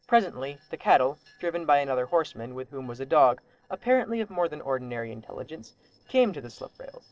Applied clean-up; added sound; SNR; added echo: neural separator model SepFormer DNS4.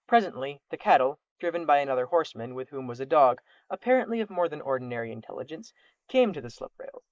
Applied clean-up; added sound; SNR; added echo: neural mask model Resemble Enhance denoiser.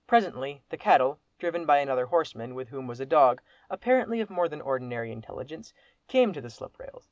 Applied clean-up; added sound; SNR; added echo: none; none; none; none.